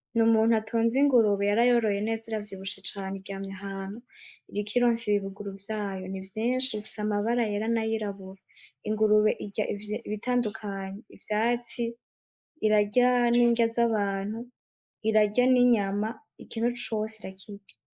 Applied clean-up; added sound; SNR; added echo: neural mask model Resemble Enhance denoiser.